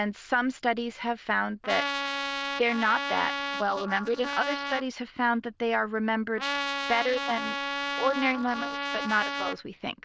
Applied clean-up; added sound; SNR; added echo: neural diffusion model UNIVERSE++.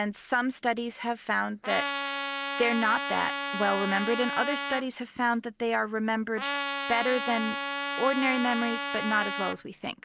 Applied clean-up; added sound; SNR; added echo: none; Trumpet; 3 dB; none.